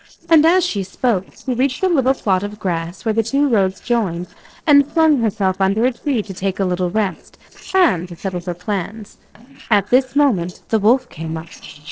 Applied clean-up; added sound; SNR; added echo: neural separator model SepFormer DNS4.